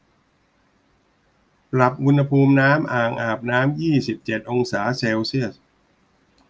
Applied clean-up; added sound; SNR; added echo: none; none; none; none.